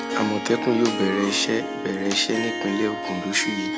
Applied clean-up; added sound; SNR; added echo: none; Harp; 5 dB; none.